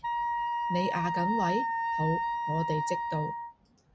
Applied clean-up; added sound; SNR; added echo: none; Wind instrument, woodwind instrument; -2 dB; none.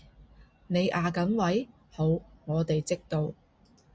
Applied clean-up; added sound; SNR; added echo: none; none; none; none.